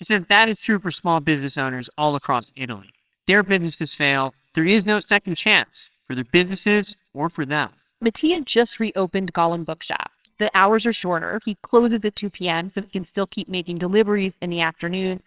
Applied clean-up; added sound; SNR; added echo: neural separator model SepFormer WHAMR!.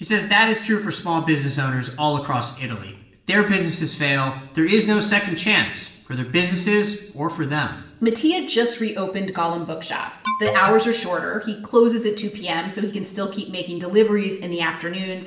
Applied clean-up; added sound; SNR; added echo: none; Alarm; 7 dB; reverberation time 0.8 s.